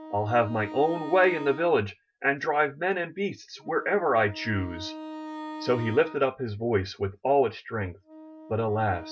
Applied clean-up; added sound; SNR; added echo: none; Wind instrument, woodwind instrument; 15 dB; none.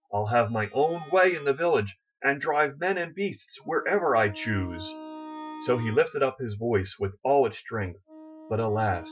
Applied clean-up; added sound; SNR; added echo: classical method Wiener filter.